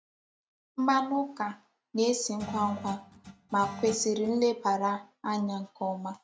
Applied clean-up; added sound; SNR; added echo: none; Guitar; 13 dB; none.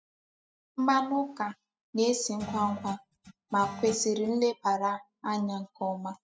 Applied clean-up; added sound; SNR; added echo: classical method spectral subtraction.